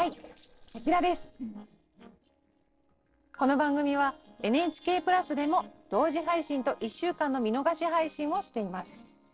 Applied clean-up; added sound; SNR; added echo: neural separator model SepFormer DNS4.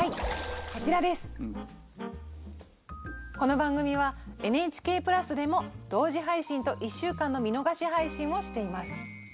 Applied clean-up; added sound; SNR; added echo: none; none; none; none.